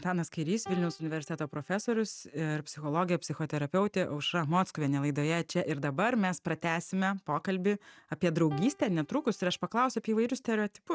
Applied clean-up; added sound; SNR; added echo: neural mask model RNNoise.